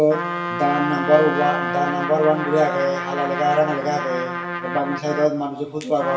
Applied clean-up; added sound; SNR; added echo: none; Trumpet; 5 dB; reverberation time 1.0 s.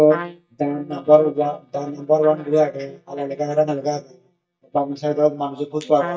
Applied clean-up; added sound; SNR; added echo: neural mask model DeepFilterNet 3.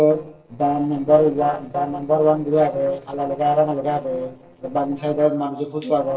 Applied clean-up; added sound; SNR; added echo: neural separator model SepFormer DNS4.